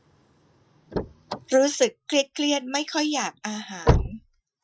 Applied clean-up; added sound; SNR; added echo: classical method Wiener filter.